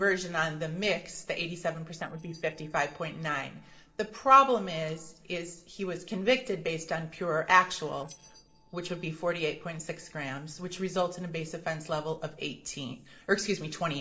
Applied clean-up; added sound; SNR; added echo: neural separator model SepFormer DNS4.